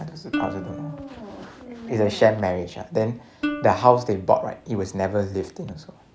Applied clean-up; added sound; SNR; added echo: none; Plucked string instrument; 12 dB; none.